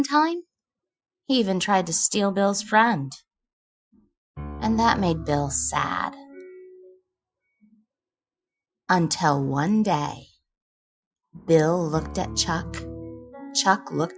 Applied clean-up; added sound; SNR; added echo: classical method Wiener filter.